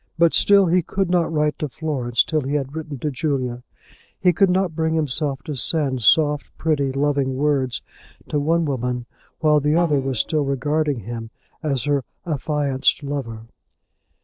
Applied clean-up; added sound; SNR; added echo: neural separator model SepFormer DNS4.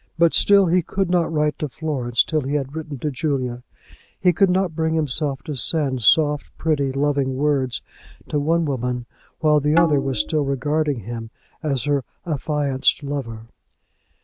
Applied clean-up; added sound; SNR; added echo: none; Tabla; 7 dB; none.